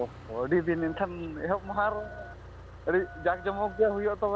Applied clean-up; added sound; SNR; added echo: none; Motor vehicle (road) + Telephone; 14 dB; none.